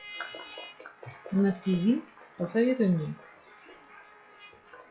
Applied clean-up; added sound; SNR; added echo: classical method log-MMSE.